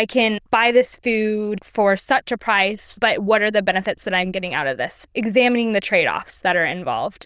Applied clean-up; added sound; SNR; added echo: neural diffusion model UNIVERSE++.